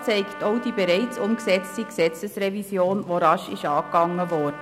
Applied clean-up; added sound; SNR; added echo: none; Trumpet; 16 dB; none.